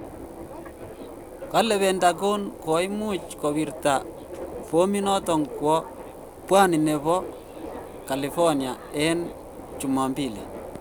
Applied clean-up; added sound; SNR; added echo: none; Subway, metro, underground; 12 dB; none.